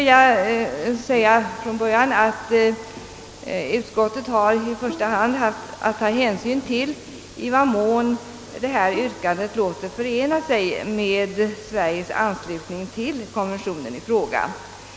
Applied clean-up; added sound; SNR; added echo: none; Bowed string instrument; 20 dB; none.